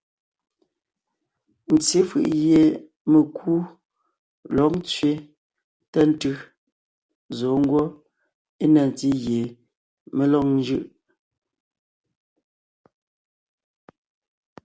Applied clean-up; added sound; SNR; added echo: none; none; none; none.